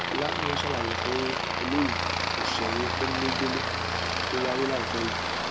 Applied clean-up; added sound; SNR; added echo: none; Aircraft; -4 dB; none.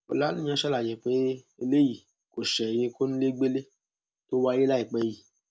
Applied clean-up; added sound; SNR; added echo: none; none; none; none.